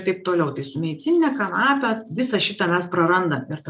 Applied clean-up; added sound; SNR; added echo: none; none; none; none.